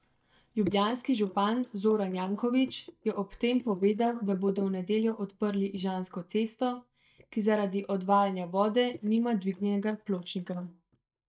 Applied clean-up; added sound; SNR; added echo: neural mask model DeepFilterNet 3.